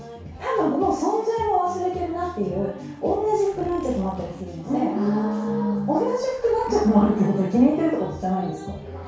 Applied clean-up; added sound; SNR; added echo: none; Zipper (clothing); 20 dB; reverberation time 0.6 s.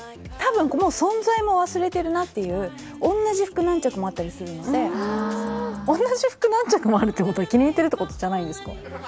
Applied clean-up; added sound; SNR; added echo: none; none; none; none.